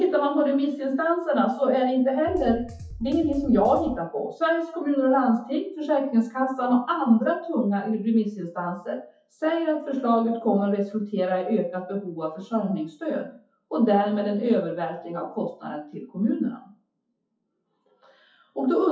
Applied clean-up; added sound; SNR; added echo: classical method WPE with log-MMSE.